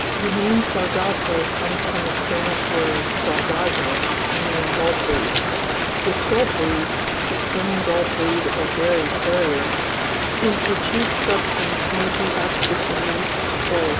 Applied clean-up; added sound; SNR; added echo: none; Rain; -4 dB; none.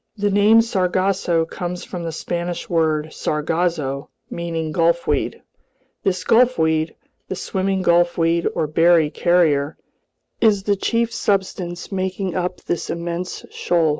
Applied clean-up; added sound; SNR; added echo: none; none; none; none.